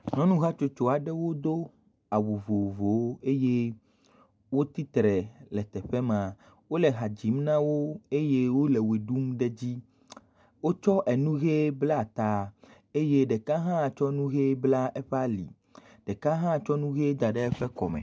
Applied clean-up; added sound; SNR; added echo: none; none; none; none.